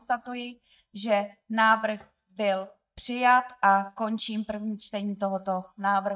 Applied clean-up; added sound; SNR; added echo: neural mask model DeepFilterNet 3.